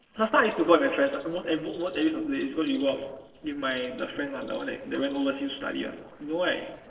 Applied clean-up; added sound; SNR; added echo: neural separator model SepFormer DNS4.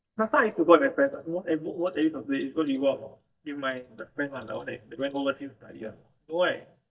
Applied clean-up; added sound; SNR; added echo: neural mask model DeepFilterNet 3.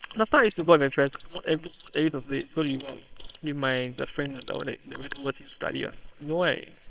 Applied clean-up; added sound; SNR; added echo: neural separator model SepFormer WHAMR!.